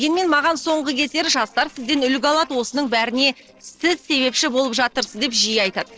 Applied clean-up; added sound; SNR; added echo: neural separator model SepFormer DNS4.